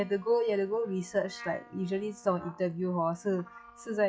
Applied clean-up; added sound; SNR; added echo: classical method log-MMSE.